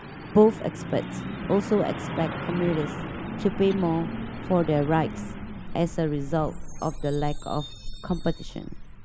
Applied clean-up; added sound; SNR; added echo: none; Truck; 7 dB; none.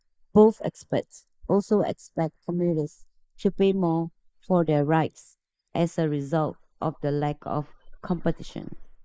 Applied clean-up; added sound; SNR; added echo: neural mask model Resemble Enhance denoiser.